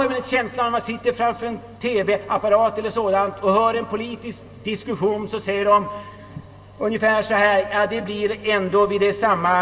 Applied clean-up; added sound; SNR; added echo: none; none; none; reverberation time 2.2 s.